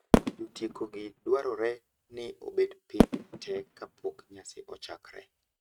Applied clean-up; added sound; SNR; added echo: neural mask model RNNoise.